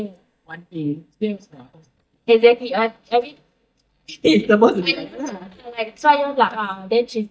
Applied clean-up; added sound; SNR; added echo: neural mask model DeepFilterNet 3.